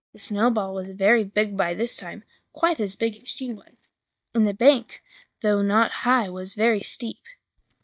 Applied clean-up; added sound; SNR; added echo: neural mask model DeepFilterNet 3.